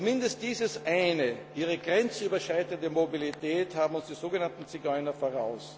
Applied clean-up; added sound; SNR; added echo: none; none; none; none.